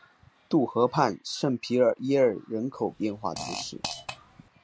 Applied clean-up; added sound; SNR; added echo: none; Fart; 12 dB; none.